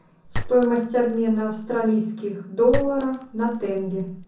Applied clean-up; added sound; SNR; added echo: none; Chink, clink; 9 dB; reverberation time 0.6 s.